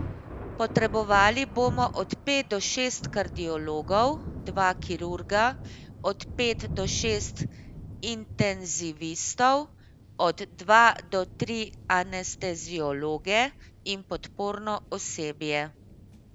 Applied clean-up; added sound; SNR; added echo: none; Thunder; 12 dB; none.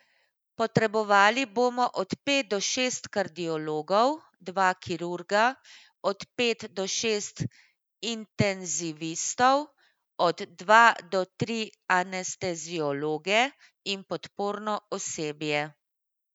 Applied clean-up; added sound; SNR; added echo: none; none; none; none.